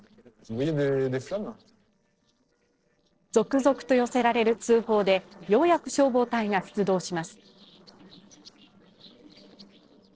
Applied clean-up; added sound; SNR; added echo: neural separator model SepFormer DNS4.